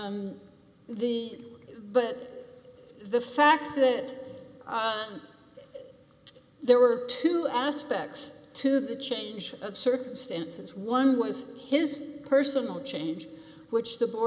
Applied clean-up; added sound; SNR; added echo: none; none; none; none.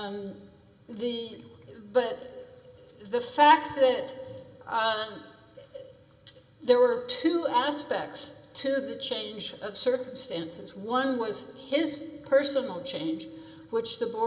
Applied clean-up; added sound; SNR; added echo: none; none; none; reverberation time 0.7 s.